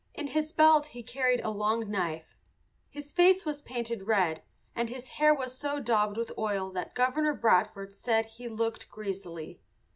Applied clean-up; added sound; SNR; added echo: none; none; none; none.